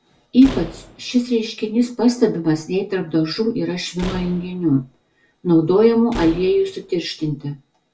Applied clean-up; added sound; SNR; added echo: none; Slam; 15 dB; reverberation time 0.2 s.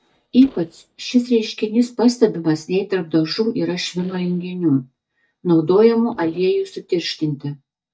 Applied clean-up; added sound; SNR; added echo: neural mask model DeepFilterNet 3.